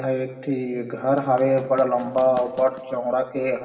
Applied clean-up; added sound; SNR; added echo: none; Run; 19 dB; reverberation time 2.3 s.